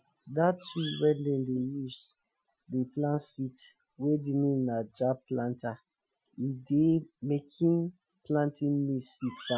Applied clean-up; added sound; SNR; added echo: classical method Wiener filter.